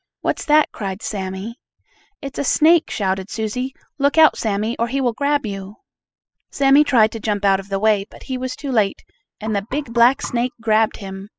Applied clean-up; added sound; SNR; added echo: classical method spectral subtraction.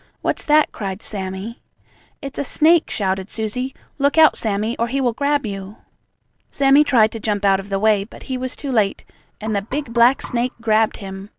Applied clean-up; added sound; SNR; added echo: none; Knock; 18 dB; none.